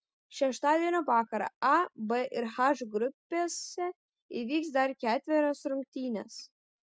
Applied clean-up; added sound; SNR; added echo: none; none; none; none.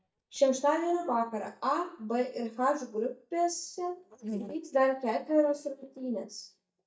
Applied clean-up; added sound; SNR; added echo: neural mask model DeepFilterNet 3.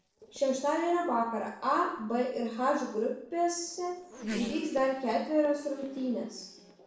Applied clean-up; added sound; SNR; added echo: neural separator model SepFormer DNS4.